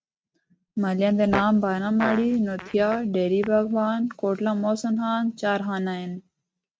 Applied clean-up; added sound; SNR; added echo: neural mask model RNNoise.